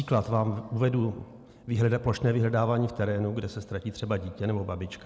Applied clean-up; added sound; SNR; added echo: none; none; none; none.